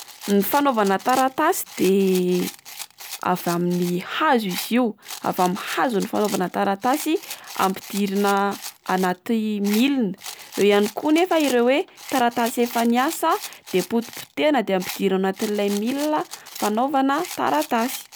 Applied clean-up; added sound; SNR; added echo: none; Rattle; 16 dB; none.